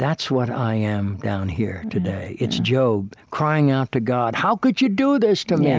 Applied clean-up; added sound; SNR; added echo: none; none; none; none.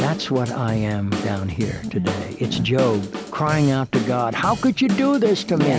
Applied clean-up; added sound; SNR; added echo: none; Drum / Drum kit; 8 dB; none.